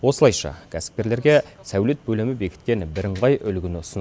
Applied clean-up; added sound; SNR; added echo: none; none; none; none.